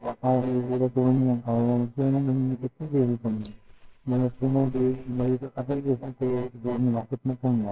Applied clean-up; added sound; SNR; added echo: neural separator model SepFormer WHAMR!.